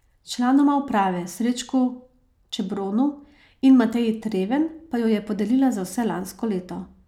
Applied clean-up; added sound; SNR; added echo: none; none; none; none.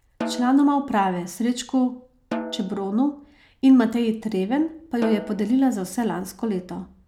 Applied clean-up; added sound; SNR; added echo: none; Snare drum; 14 dB; none.